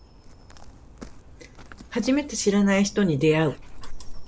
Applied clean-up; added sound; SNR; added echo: none; Dog; 11 dB; none.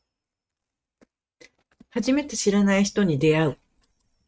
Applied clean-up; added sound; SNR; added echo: neural mask model RNNoise.